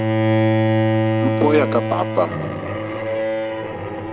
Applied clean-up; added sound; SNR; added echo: none; Bowed string instrument; -5 dB; none.